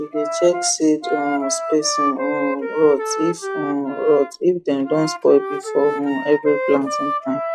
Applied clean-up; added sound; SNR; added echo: classical method log-MMSE.